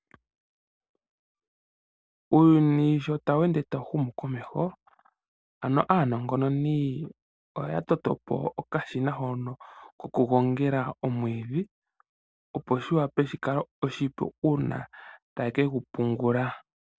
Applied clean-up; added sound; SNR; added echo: none; none; none; none.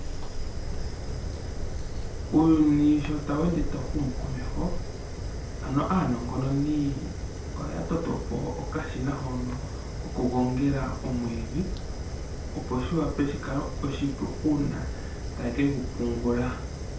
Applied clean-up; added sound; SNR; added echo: none; Fire; 4 dB; reverberation time 0.4 s.